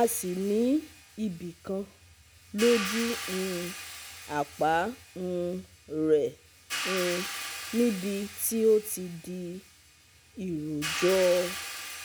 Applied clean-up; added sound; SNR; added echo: none; Hi-hat; 9 dB; none.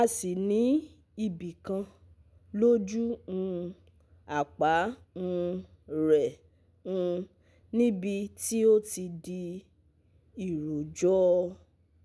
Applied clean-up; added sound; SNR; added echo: none; none; none; none.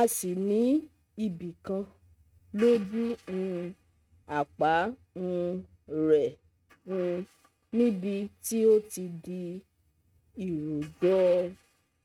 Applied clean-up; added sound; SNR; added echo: neural mask model RNNoise.